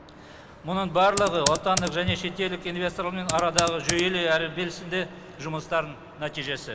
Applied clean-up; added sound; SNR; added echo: none; Computer keyboard; 6 dB; none.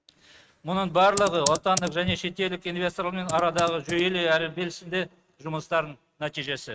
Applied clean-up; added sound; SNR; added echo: neural mask model RNNoise.